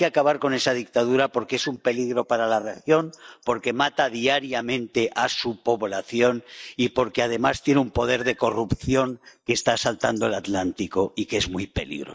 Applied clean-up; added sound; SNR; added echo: neural mask model DeepFilterNet 3.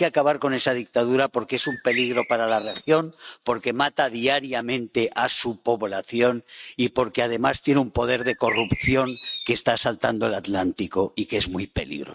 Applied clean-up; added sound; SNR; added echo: neural mask model RNNoise.